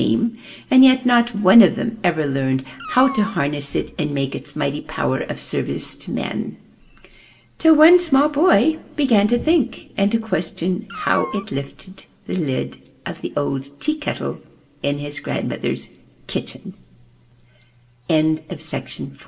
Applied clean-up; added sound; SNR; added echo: none; Meow; 14 dB; reverberation time 0.5 s.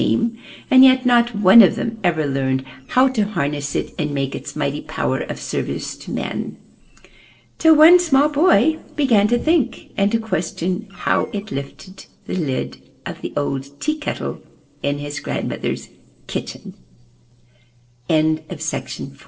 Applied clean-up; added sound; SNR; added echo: neural separator model SepFormer DNS4.